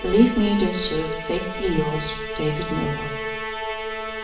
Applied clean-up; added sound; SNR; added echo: none; Musical instrument; 8 dB; reverberation time 0.8 s.